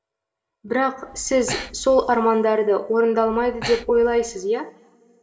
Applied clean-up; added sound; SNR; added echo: none; Breathing; 14 dB; reverberation time 0.5 s.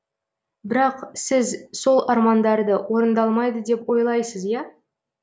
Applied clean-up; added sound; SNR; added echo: none; none; none; none.